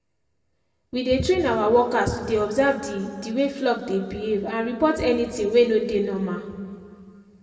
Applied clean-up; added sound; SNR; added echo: none; none; none; reverberation time 2.0 s.